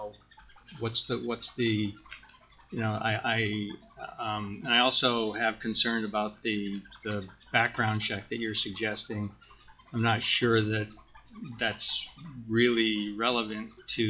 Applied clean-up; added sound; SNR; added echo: classical method log-MMSE.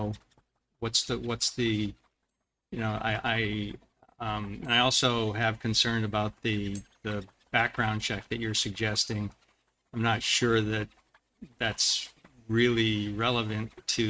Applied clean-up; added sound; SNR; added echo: neural mask model RNNoise.